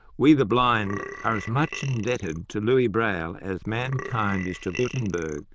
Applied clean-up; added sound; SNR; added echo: neural diffusion model UNIVERSE++.